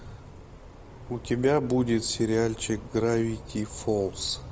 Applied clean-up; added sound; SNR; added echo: none; Wind; 16 dB; none.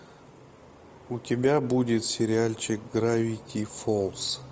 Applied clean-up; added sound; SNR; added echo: none; none; none; none.